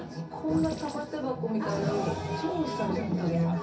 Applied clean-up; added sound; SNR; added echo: none; Thump, thud; 15 dB; reverberation time 0.3 s.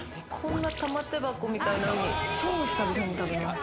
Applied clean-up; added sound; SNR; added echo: none; none; none; none.